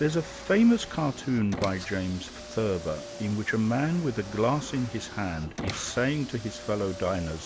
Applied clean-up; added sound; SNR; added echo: none; Car; 13 dB; none.